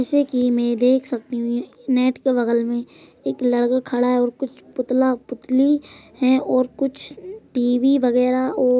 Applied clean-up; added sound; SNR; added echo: none; none; none; none.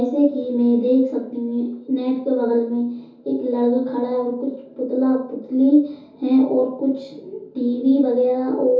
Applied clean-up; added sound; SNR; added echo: none; none; none; reverberation time 0.6 s.